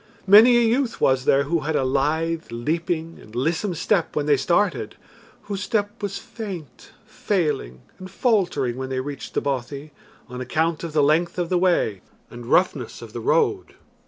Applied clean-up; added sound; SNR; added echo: none; none; none; none.